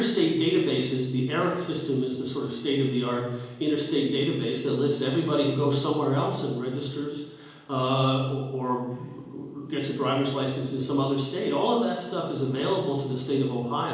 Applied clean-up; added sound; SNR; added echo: none; none; none; reverberation time 1.0 s.